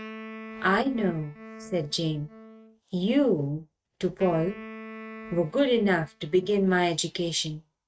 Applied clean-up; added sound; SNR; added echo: neural mask model RNNoise.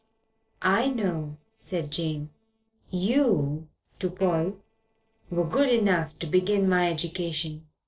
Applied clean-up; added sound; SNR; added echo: neural separator model SepFormer DNS4.